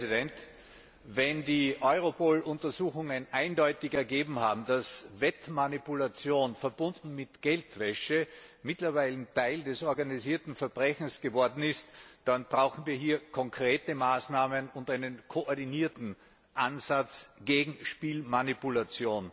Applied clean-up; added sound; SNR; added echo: none; none; none; none.